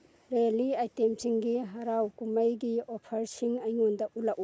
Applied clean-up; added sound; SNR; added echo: none; none; none; none.